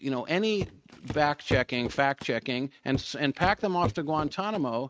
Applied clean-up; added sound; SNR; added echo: neural mask model RNNoise.